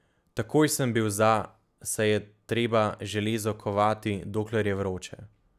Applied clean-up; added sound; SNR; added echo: none; none; none; none.